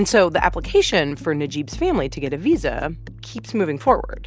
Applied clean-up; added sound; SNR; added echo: none; none; none; none.